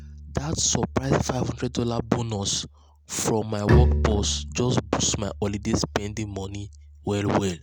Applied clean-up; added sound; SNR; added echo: none; Bowed string instrument; 4 dB; none.